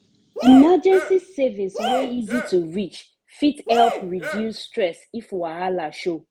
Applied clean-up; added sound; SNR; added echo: none; Cheering; 7 dB; none.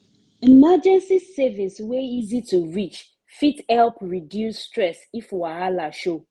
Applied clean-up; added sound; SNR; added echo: none; none; none; none.